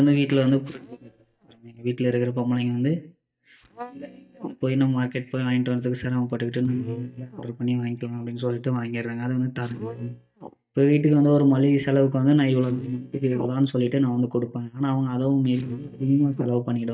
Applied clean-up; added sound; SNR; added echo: neural mask model DeepFilterNet 3.